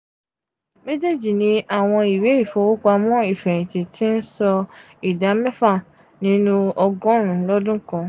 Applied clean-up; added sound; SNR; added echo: none; none; none; none.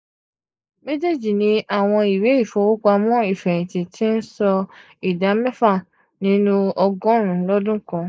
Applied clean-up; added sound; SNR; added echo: neural mask model Resemble Enhance denoiser.